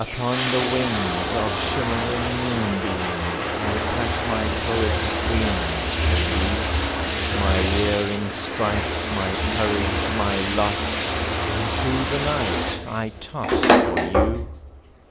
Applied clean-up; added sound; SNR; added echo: none; Bathtub (filling or washing); -4 dB; none.